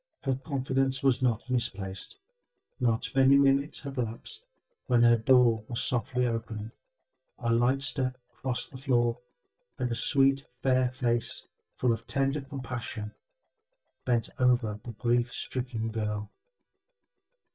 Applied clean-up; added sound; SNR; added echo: neural mask model DeepFilterNet 3.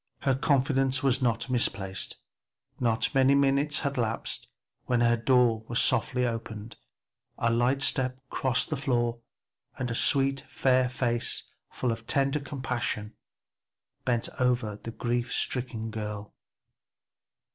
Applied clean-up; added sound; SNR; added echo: none; none; none; none.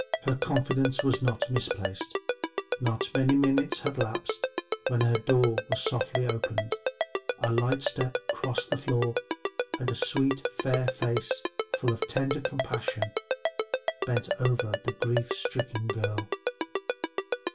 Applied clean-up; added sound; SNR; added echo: none; Ringtone; 2 dB; reverberation time 0.1 s.